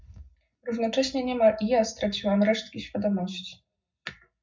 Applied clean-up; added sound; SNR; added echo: none; none; none; reverberation time 0.4 s.